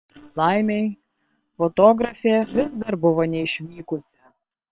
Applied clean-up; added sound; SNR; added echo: neural separator model SepFormer WHAM!.